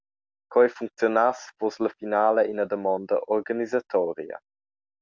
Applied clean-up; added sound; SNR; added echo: none; none; none; none.